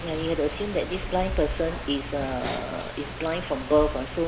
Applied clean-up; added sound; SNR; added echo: none; Rain; 6 dB; reverberation time 1.5 s.